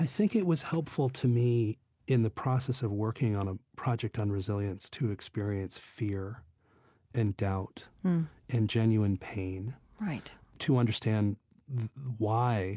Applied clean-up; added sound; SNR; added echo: none; none; none; none.